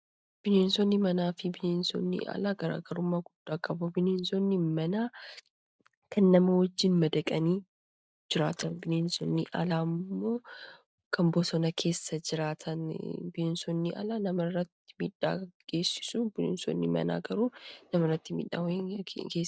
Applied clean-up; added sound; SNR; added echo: neural mask model DeepFilterNet 3.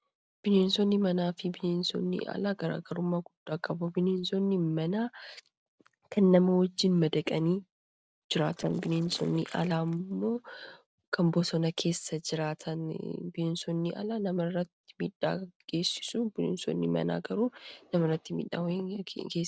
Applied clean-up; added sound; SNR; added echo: neural separator model SepFormer DNS4.